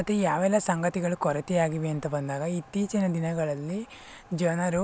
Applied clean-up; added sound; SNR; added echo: none; none; none; none.